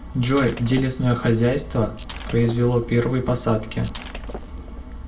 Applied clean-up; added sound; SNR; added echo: none; Shatter; 18 dB; reverberation time 0.2 s.